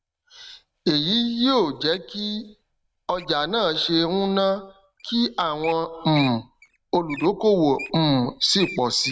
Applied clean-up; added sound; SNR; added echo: neural mask model RNNoise.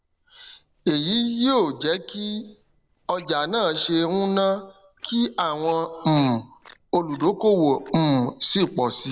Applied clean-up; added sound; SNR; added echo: neural separator model SepFormer DNS4.